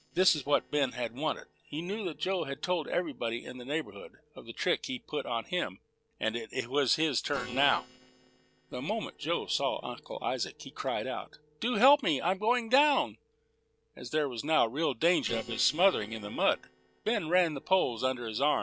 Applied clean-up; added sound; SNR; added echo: neural separator model SepFormer DNS4.